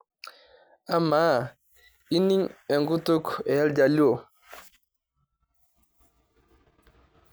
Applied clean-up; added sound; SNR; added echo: none; none; none; none.